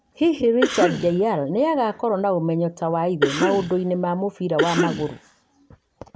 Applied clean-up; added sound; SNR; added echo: none; Cough; 4 dB; none.